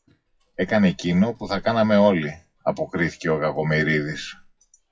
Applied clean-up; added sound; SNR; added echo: classical method WPE with log-MMSE.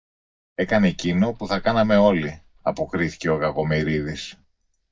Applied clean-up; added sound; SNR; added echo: neural mask model DeepFilterNet 3.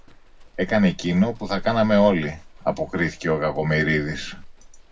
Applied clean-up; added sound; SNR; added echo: none; Livestock, farm animals, working animals; 16 dB; reverberation time 0.4 s.